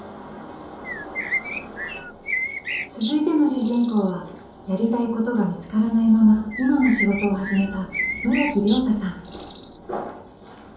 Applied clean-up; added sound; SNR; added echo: none; Bird; 8 dB; reverberation time 2.8 s.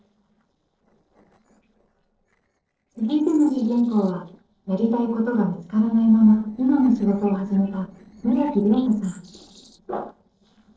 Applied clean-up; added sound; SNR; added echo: neural separator model SepFormer DNS4.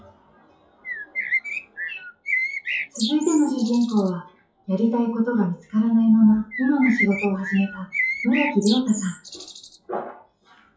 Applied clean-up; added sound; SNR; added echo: classical method WPE with log-MMSE.